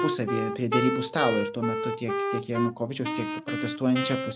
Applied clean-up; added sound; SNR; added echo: none; Wind instrument, woodwind instrument; 2 dB; none.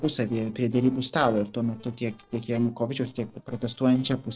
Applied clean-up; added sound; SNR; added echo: neural separator model SepFormer DNS4.